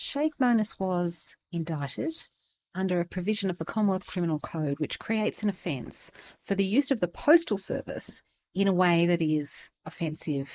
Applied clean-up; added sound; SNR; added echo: neural mask model Resemble Enhance denoiser.